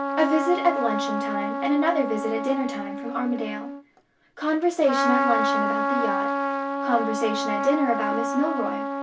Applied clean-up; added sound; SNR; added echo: none; Trumpet; 1 dB; reverberation time 0.2 s.